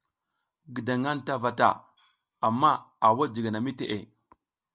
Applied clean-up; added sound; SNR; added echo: none; none; none; none.